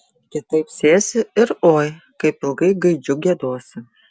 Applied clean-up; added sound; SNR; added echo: none; none; none; none.